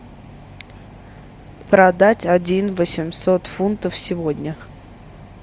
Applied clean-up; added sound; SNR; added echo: none; none; none; none.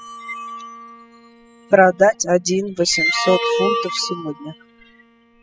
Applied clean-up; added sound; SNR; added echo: classical method spectral subtraction.